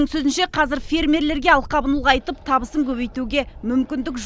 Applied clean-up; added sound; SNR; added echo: none; none; none; none.